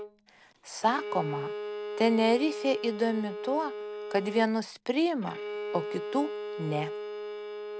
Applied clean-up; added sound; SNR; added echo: none; Bowed string instrument; 7 dB; none.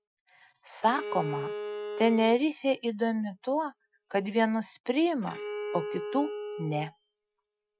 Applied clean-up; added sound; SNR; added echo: classical method Wiener filter.